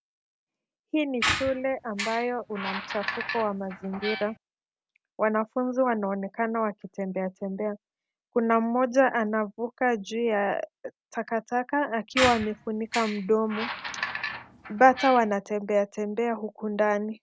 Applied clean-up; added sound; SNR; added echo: none; Squeak; 6 dB; none.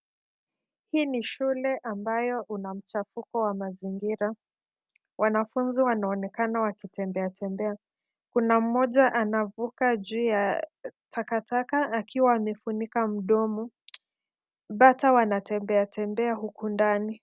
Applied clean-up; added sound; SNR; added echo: none; none; none; none.